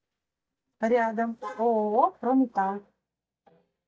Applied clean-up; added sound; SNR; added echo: neural mask model DeepFilterNet 3.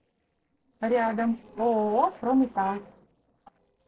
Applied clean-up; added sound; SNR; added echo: neural separator model SepFormer DNS4.